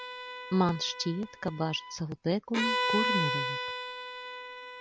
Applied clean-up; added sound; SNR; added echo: none; Bowed string instrument; 2 dB; none.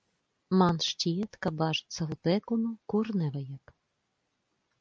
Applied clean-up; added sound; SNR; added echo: none; none; none; none.